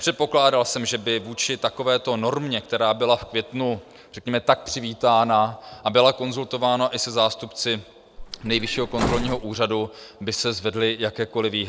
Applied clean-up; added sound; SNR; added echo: none; Bus; 6 dB; none.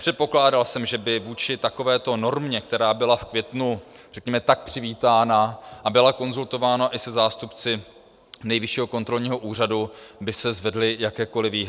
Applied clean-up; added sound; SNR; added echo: none; none; none; none.